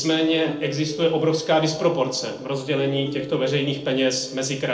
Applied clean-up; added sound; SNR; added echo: neural separator model SepFormer DNS4.